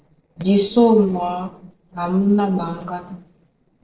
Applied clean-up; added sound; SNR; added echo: neural separator model SepFormer DNS4.